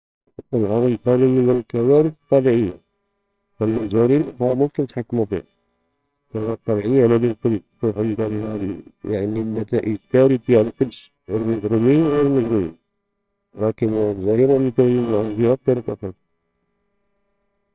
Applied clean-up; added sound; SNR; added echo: neural separator model SepFormer WHAMR!.